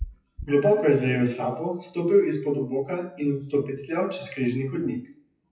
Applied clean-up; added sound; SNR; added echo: classical method WPE with log-MMSE.